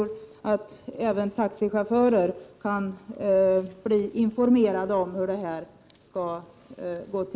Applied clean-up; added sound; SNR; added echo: none; none; none; none.